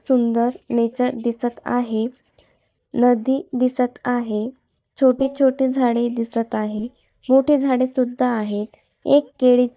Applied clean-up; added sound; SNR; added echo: neural mask model DeepFilterNet 3.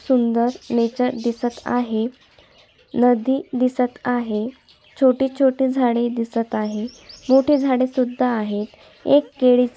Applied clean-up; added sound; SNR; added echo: none; none; none; none.